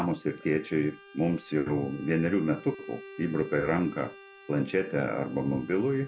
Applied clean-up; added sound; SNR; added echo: none; Bowed string instrument; 20 dB; none.